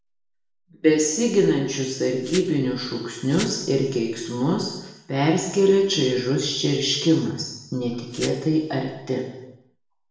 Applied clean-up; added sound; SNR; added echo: none; Glass; 16 dB; reverberation time 0.9 s.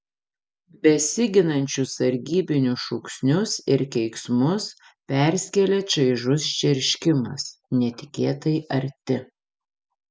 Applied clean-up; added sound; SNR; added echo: none; none; none; none.